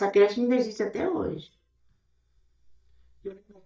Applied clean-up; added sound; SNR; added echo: neural mask model DeepFilterNet 3.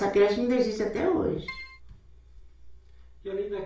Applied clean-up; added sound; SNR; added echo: none; Keyboard (musical); 12 dB; reverberation time 0.4 s.